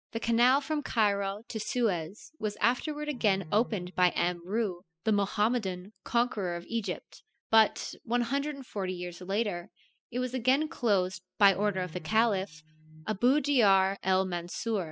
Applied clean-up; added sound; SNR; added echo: classical method spectral subtraction.